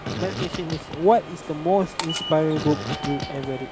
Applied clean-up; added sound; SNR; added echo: none; Walk, footsteps / Subway, metro, underground + Fart; 7 dB; none.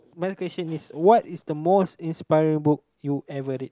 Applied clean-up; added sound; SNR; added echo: none; none; none; none.